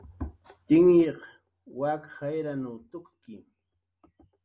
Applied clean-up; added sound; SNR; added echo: none; none; none; none.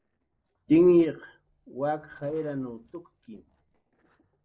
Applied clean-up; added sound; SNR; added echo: neural separator model SepFormer DNS4.